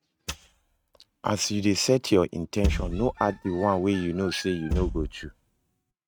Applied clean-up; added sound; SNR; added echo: neural mask model RNNoise.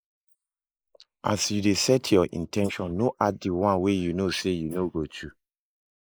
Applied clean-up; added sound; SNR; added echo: neural mask model Resemble Enhance denoiser.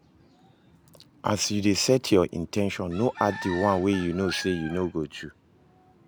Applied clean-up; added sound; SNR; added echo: none; none; none; none.